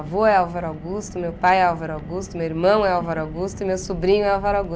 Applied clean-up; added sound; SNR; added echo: none; Car; 15 dB; none.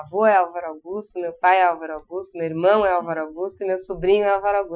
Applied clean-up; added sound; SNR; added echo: classical method Wiener filter.